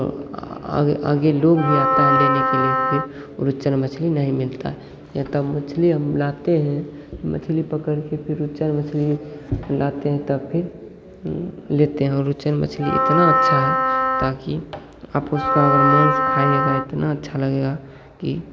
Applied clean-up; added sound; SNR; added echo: none; Wind instrument, woodwind instrument; -2 dB; none.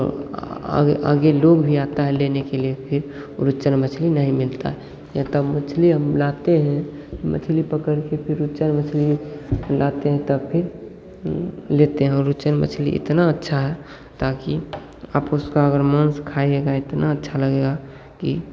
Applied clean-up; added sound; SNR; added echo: none; none; none; none.